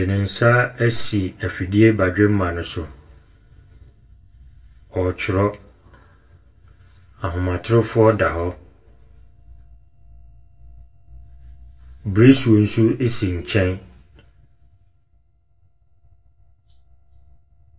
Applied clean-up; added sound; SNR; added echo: none; none; none; reverberation time 0.2 s.